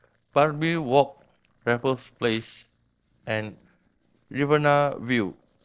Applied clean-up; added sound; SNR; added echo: neural separator model SepFormer DNS4.